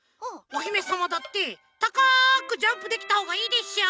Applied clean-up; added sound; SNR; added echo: none; none; none; none.